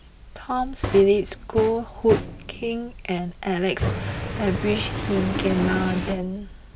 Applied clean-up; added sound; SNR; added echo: none; Fire; 6 dB; none.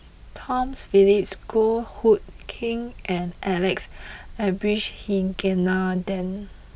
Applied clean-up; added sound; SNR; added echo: none; none; none; none.